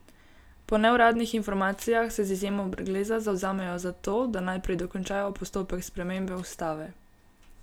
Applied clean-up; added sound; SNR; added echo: none; none; none; none.